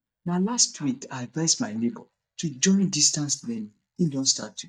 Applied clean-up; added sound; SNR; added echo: neural mask model DeepFilterNet 3.